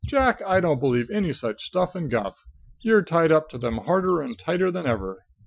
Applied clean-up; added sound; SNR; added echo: classical method Wiener filter.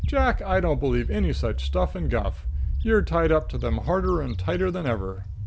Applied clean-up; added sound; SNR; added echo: none; Bird; 2 dB; none.